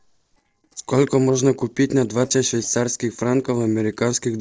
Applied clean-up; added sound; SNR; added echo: neural separator model SepFormer DNS4.